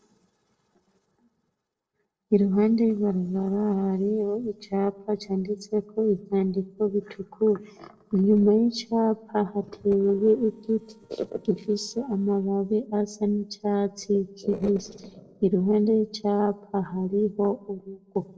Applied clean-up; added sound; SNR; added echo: neural separator model SepFormer DNS4.